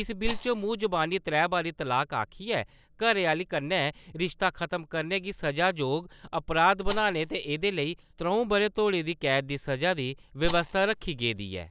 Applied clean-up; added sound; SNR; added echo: none; Rattle; -3 dB; none.